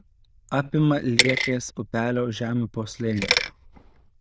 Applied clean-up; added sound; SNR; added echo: neural diffusion model UNIVERSE++.